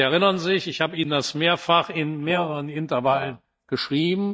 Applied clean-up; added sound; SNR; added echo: neural mask model DeepFilterNet 3.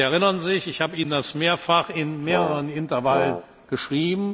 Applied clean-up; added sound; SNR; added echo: none; Brass instrument; 5 dB; none.